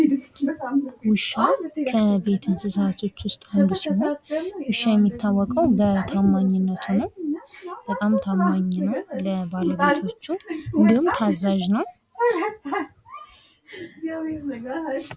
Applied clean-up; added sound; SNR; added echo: none; none; none; none.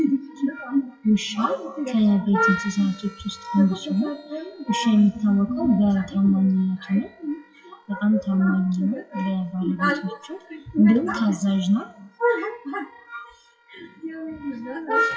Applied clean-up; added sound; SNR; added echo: classical method WPE with log-MMSE.